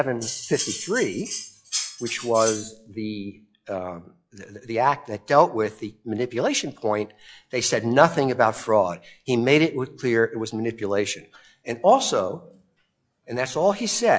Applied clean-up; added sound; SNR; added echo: classical method log-MMSE.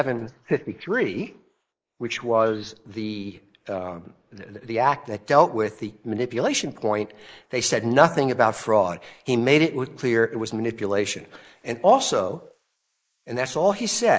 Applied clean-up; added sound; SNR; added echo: neural mask model Resemble Enhance denoiser.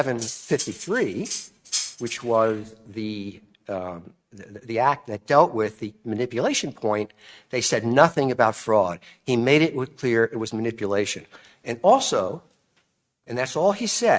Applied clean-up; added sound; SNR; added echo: neural mask model RNNoise.